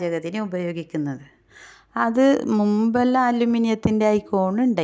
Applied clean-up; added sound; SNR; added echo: none; none; none; none.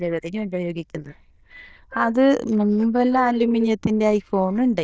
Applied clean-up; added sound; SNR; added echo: neural diffusion model UNIVERSE++.